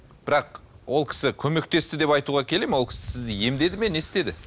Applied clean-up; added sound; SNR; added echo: none; Waves, surf; 20 dB; none.